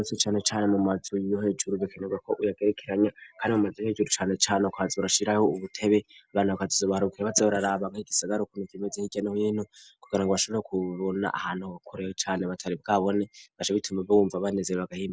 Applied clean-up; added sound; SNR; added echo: none; none; none; none.